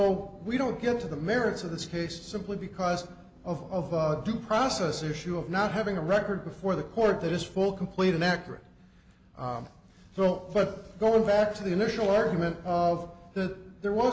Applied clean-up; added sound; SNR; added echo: none; none; none; none.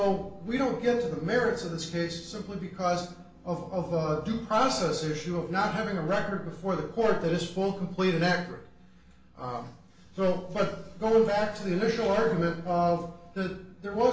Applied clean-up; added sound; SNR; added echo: none; none; none; reverberation time 0.4 s.